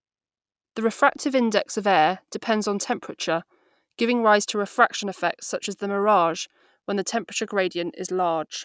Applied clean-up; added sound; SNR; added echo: none; none; none; none.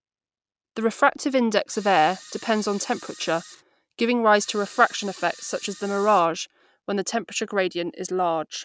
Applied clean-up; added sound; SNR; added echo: none; Camera; 20 dB; none.